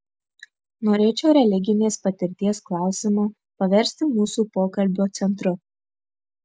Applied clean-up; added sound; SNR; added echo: none; none; none; none.